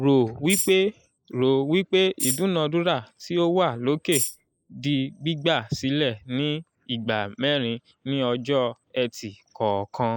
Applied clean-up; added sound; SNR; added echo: neural mask model Resemble Enhance denoiser.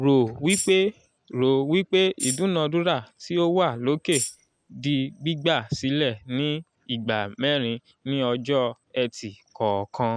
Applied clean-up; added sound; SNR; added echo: none; Tambourine; 5 dB; none.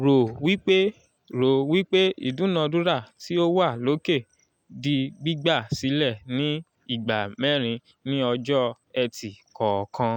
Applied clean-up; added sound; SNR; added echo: none; none; none; none.